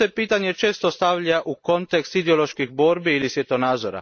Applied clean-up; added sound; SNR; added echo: neural mask model Resemble Enhance denoiser.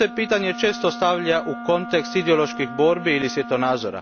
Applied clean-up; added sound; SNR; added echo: none; Wind instrument, woodwind instrument; 12 dB; none.